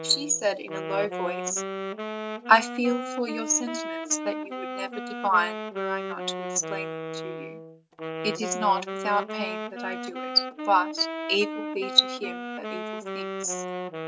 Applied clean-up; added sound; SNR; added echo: none; Wind instrument, woodwind instrument; 5 dB; none.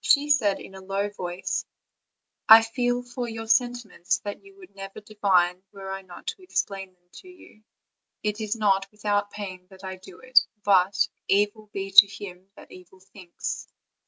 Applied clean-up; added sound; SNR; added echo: none; none; none; none.